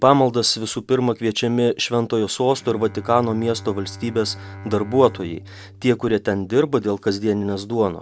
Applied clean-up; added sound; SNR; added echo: none; Bowed string instrument; 20 dB; none.